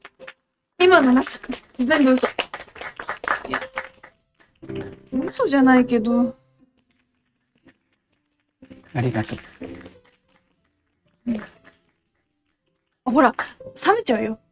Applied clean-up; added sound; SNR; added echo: neural mask model RNNoise.